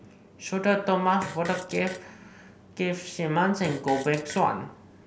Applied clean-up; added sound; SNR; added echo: none; Fart; 16 dB; none.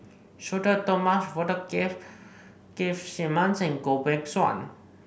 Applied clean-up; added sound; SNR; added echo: none; none; none; none.